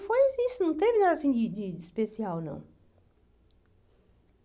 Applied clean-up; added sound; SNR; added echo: none; none; none; none.